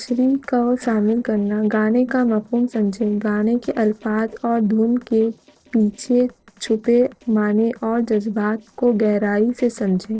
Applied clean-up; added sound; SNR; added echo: neural separator model SepFormer DNS4.